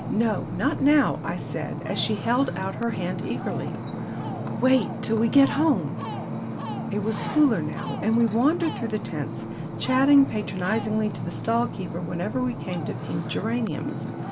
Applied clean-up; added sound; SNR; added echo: none; Ocean; 6 dB; none.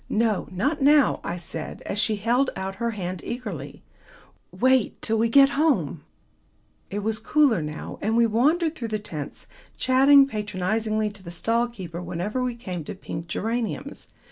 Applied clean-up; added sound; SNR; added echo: none; none; none; none.